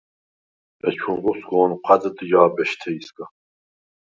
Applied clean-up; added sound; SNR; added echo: none; none; none; none.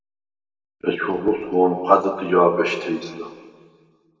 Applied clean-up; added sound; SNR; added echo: none; none; none; reverberation time 1.8 s.